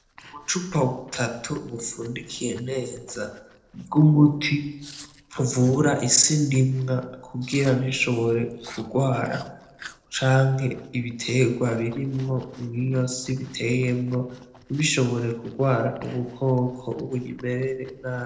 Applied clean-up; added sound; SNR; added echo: neural separator model SepFormer DNS4.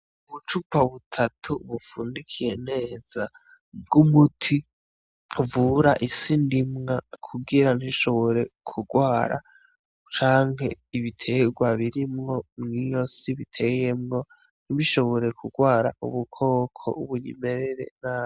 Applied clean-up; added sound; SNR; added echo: none; none; none; none.